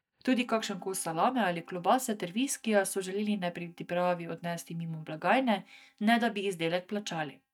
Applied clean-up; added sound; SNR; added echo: neural mask model DeepFilterNet 3.